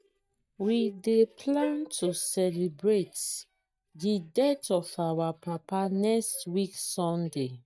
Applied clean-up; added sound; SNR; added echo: neural mask model DeepFilterNet 3.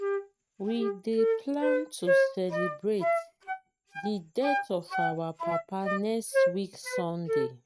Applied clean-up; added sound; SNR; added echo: neural mask model RNNoise.